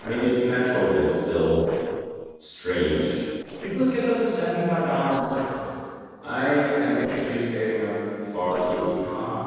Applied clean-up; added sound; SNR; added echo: neural separator model SepFormer DNS4.